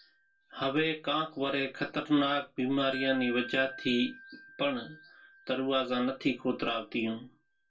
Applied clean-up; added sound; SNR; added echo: none; Wind chime; 18 dB; reverberation time 0.2 s.